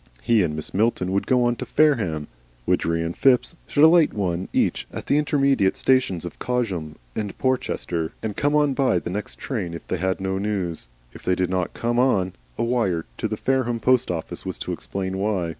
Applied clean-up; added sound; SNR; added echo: none; none; none; none.